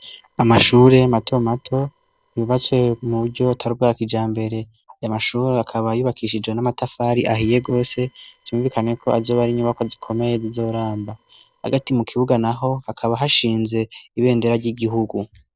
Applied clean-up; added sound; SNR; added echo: neural separator model SepFormer DNS4.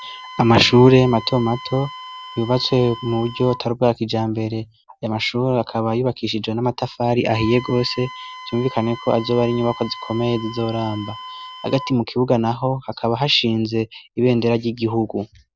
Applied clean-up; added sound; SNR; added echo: none; Wind instrument, woodwind instrument; 18 dB; none.